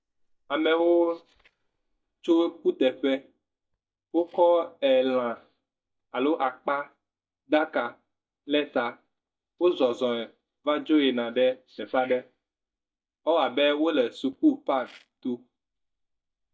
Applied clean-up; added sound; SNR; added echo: neural mask model DeepFilterNet 3.